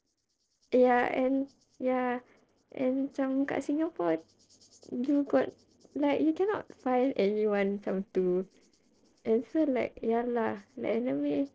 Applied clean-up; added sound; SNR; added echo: neural separator model SepFormer DNS4.